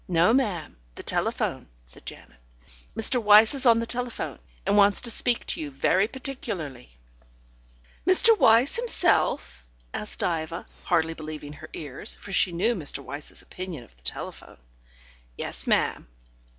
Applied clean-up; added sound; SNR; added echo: none; Animal; 16 dB; none.